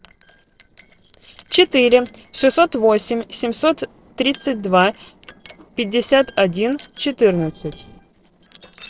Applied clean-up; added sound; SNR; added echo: neural separator model SepFormer DNS4.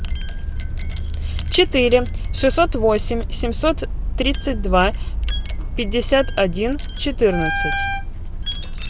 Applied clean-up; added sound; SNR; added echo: none; Wind chime + Wind instrument, woodwind instrument; 9 dB; none.